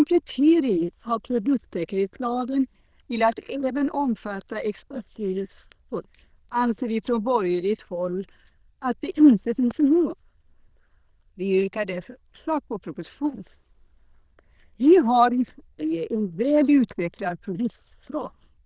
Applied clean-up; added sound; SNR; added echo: neural diffusion model UNIVERSE++.